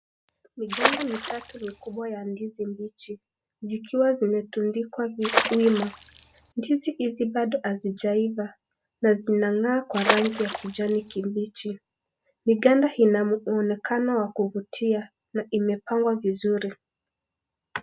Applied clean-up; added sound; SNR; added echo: none; Water / Splash, splatter; 2 dB; none.